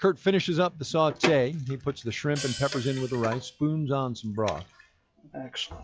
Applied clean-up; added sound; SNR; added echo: classical method log-MMSE.